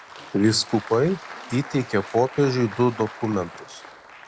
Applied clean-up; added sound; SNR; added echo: none; Applause; 16 dB; none.